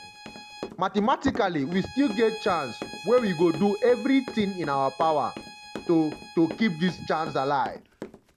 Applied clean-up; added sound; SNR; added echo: none; Run + Bowed string instrument; 15 dB; none.